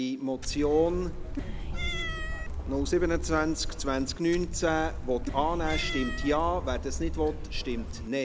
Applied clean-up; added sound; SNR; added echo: none; Cat; 3 dB; none.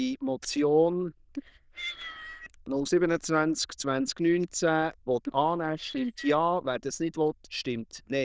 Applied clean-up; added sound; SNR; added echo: neural diffusion model UNIVERSE++.